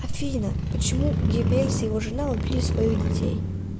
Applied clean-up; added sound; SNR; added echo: none; Motorcycle / Crow; -3 dB; none.